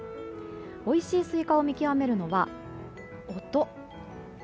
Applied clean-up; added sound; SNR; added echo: none; none; none; none.